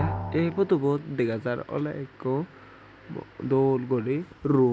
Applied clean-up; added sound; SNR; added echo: none; Drum; 13 dB; none.